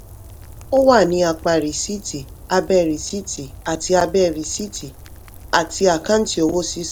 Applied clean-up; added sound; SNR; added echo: none; Rain; 19 dB; none.